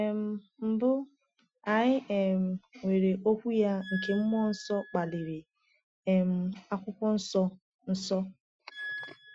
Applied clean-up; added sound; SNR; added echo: classical method Wiener filter.